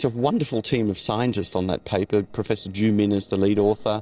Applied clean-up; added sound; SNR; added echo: neural separator model SepFormer DNS4.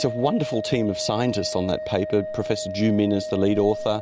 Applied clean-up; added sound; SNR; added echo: none; Organ; 8 dB; none.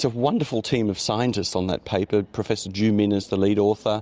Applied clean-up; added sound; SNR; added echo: none; none; none; none.